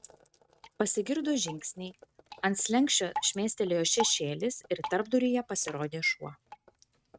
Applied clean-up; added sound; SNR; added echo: neural mask model RNNoise.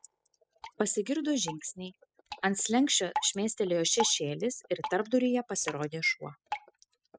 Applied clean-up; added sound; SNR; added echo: classical method spectral subtraction.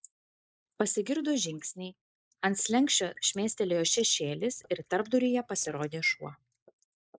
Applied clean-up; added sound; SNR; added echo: neural mask model Resemble Enhance denoiser.